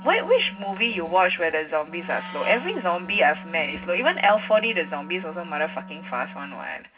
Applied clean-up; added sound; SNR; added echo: none; Wind instrument, woodwind instrument; 15 dB; reverberation time 0.4 s.